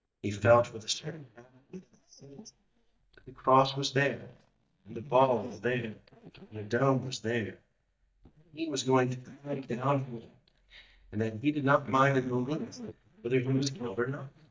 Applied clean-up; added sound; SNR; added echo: neural mask model DeepFilterNet 3.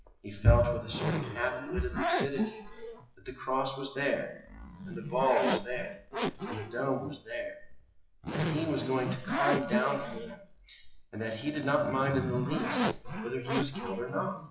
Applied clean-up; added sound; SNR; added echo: classical method WPE with log-MMSE.